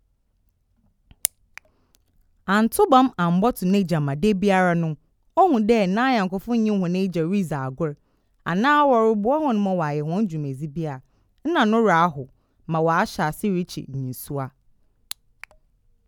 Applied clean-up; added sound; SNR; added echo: none; none; none; none.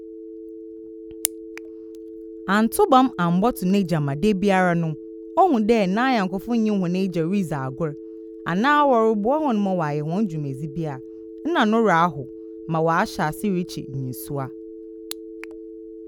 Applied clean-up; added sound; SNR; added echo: none; Telephone; 15 dB; none.